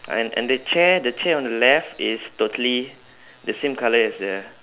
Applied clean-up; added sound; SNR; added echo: none; none; none; none.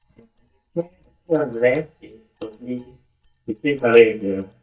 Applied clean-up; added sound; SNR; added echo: neural mask model DeepFilterNet 3.